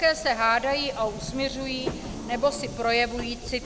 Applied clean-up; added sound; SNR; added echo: none; Subway, metro, underground; 10 dB; none.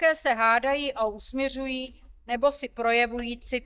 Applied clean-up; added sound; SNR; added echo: neural mask model DeepFilterNet 3.